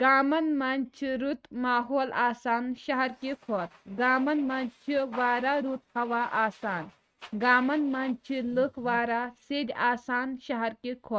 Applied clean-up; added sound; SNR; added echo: neural mask model RNNoise.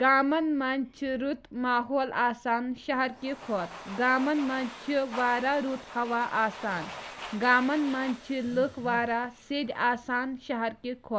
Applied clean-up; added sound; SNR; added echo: none; Domestic sounds, home sounds; 17 dB; none.